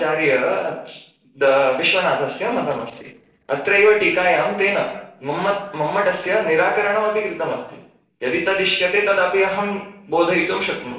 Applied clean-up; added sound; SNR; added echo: neural separator model SepFormer DNS4.